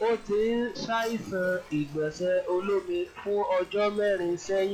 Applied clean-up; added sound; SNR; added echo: classical method log-MMSE.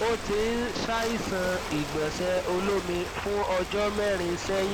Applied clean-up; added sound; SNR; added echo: none; Ocean; 7 dB; none.